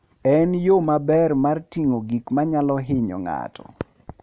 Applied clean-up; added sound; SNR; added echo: none; none; none; none.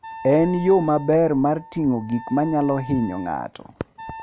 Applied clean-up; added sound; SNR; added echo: none; Wind instrument, woodwind instrument; 17 dB; none.